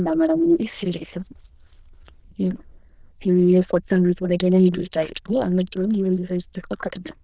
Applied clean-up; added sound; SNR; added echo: neural diffusion model UNIVERSE++.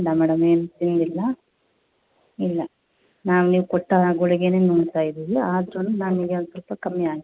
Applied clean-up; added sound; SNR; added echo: none; none; none; none.